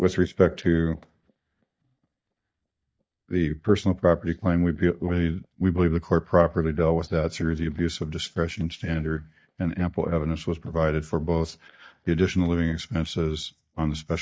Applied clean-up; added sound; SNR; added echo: neural mask model DeepFilterNet 3.